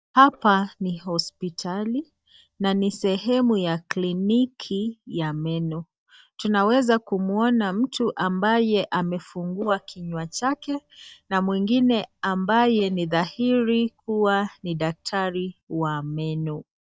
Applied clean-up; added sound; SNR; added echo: neural mask model DeepFilterNet 3.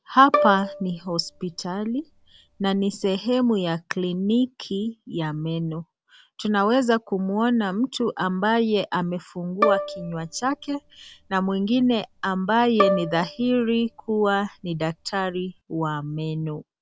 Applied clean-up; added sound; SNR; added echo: none; Bowed string instrument; 6 dB; none.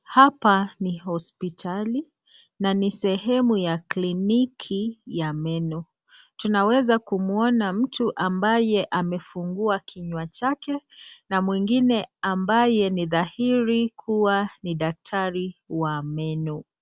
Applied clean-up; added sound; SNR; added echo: none; none; none; none.